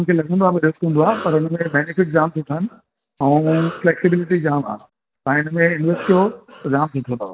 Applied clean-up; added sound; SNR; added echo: neural mask model DeepFilterNet 3.